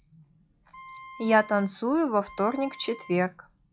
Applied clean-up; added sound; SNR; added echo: classical method log-MMSE.